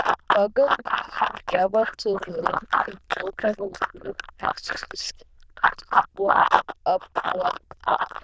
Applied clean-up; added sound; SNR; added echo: neural diffusion model UNIVERSE++.